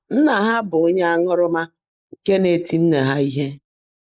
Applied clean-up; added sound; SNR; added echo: neural mask model Resemble Enhance denoiser.